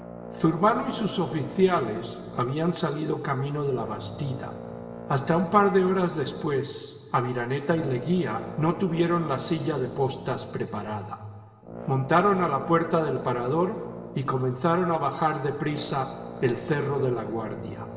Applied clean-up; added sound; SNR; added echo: none; Brass instrument; 14 dB; reverberation time 2.8 s.